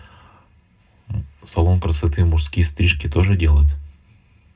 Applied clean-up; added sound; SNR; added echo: none; none; none; reverberation time 0.2 s.